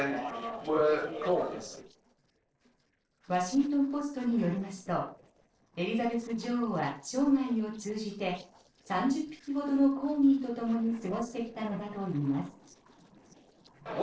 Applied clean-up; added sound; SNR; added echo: neural separator model SepFormer DNS4.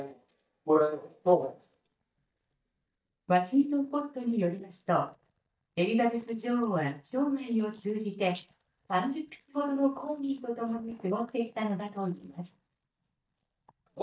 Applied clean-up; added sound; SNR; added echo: neural mask model DeepFilterNet 3.